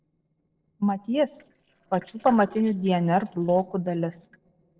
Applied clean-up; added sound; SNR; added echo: neural separator model SepFormer DNS4.